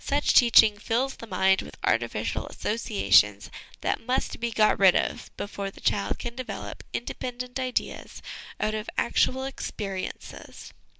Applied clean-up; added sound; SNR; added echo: none; none; none; none.